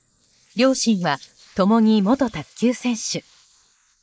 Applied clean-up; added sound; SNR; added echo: neural mask model Resemble Enhance denoiser.